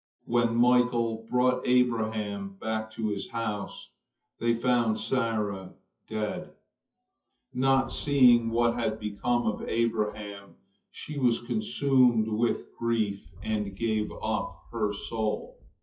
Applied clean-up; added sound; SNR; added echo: classical method WPE with log-MMSE.